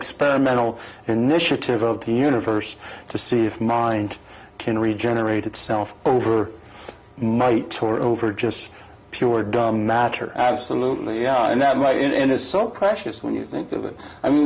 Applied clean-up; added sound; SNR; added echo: none; none; none; none.